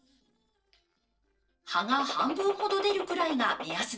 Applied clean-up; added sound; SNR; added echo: neural separator model SepFormer DNS4.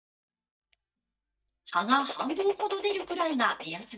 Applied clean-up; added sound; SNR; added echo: neural mask model DeepFilterNet 3.